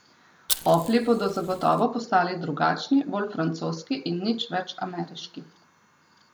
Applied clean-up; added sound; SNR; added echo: none; Fire; 8 dB; none.